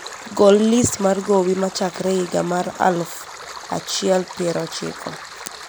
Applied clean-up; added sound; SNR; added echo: none; Stream; 15 dB; none.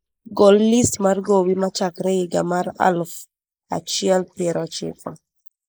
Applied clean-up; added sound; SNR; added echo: neural mask model Resemble Enhance denoiser.